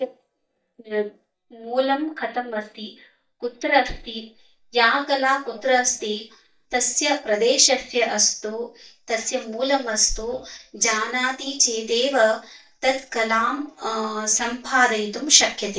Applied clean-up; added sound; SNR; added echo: neural mask model DeepFilterNet 3.